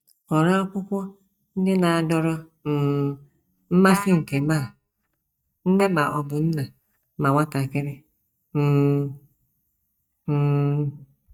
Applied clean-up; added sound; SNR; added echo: neural mask model DeepFilterNet 3.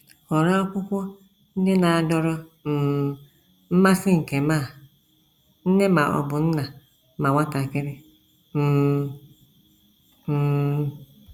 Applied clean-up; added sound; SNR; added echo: none; none; none; none.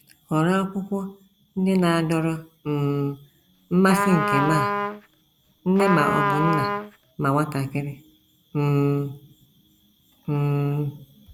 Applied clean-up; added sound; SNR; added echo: none; Trumpet; 1 dB; none.